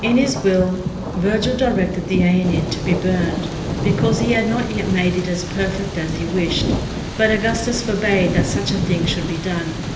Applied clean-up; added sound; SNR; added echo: none; Thunder; 3 dB; reverberation time 1.4 s.